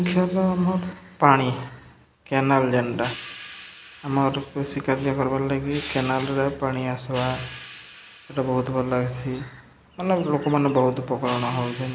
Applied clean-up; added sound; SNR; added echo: none; Hi-hat; 17 dB; none.